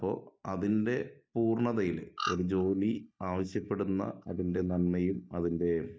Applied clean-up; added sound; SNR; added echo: neural mask model DeepFilterNet 3.